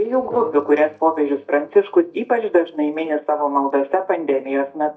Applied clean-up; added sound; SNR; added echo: neural mask model DeepFilterNet 3.